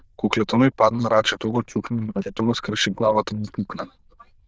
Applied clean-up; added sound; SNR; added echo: neural diffusion model UNIVERSE++.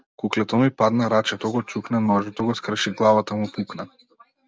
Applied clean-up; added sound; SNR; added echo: none; none; none; none.